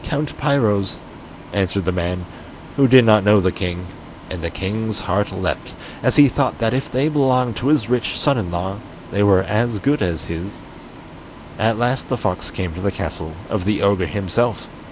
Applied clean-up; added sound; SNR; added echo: none; Bus; 17 dB; none.